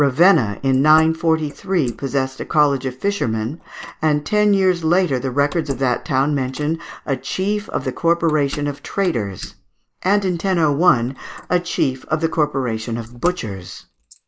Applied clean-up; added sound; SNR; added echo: neural mask model Resemble Enhance denoiser.